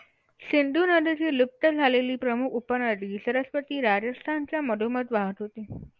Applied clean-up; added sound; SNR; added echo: none; none; none; none.